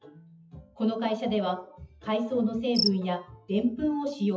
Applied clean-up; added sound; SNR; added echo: classical method WPE with log-MMSE.